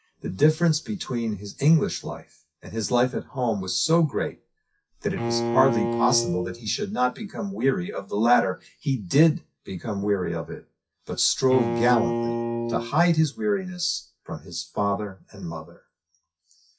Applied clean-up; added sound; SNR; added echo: classical method WPE with log-MMSE.